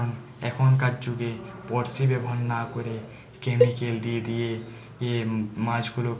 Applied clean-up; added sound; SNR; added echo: none; Cowbell; 2 dB; none.